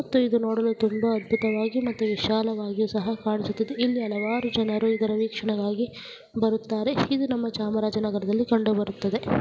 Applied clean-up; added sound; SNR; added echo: none; Bird; 19 dB; none.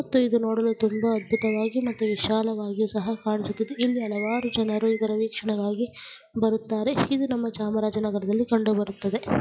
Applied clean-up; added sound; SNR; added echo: classical method log-MMSE.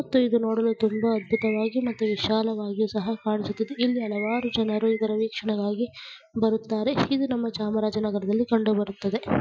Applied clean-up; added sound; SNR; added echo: classical method Wiener filter.